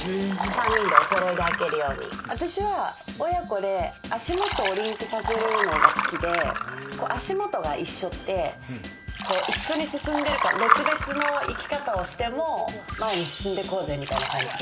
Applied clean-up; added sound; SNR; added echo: none; Liquid; 1 dB; none.